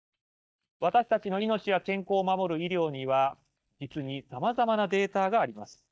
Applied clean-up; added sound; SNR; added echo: neural mask model DeepFilterNet 3.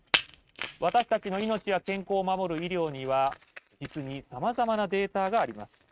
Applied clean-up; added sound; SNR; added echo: neural mask model RNNoise.